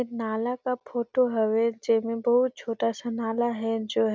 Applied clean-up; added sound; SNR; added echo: none; none; none; none.